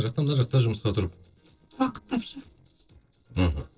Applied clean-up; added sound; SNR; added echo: neural separator model SepFormer DNS4.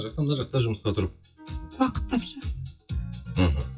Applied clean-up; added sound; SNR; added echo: classical method WPE with log-MMSE.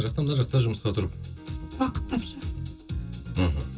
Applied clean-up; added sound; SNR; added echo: none; Wind instrument, woodwind instrument; 20 dB; reverberation time 0.2 s.